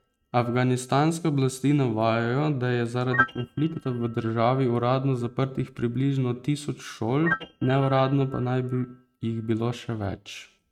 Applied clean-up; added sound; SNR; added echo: neural mask model RNNoise.